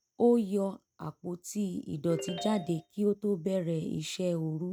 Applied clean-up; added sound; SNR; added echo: neural mask model RNNoise.